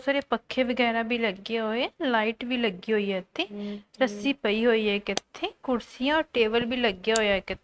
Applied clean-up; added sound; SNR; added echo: neural mask model RNNoise.